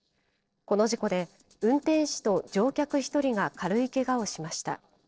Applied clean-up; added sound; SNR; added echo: neural separator model SepFormer DNS4.